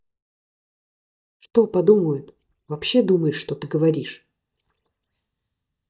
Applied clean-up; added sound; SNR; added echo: neural mask model DeepFilterNet 3.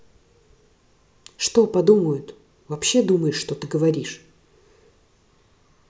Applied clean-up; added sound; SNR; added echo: none; none; none; none.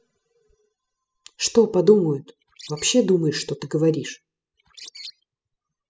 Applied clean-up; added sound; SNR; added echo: classical method spectral subtraction.